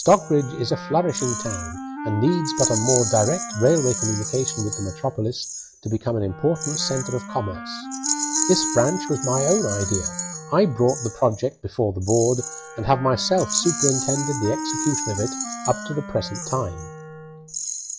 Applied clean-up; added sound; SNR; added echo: classical method log-MMSE.